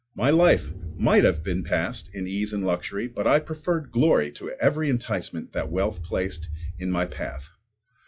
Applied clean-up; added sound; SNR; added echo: classical method log-MMSE.